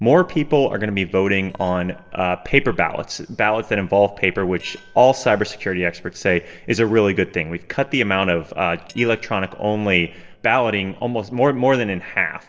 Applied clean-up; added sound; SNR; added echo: neural separator model SepFormer DNS4.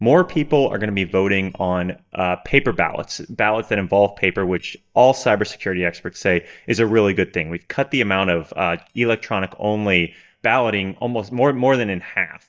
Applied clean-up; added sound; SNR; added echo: neural mask model DeepFilterNet 3.